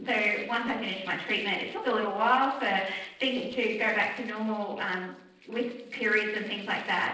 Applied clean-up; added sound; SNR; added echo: neural separator model SepFormer DNS4.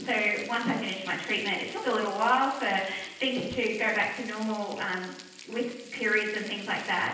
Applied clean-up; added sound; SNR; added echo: none; Frying (food); 18 dB; reverberation time 0.9 s.